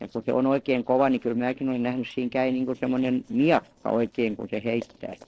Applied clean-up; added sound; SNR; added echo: neural separator model SepFormer DNS4.